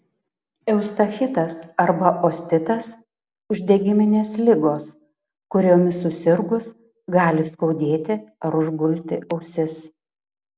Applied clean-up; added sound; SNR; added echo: none; none; none; none.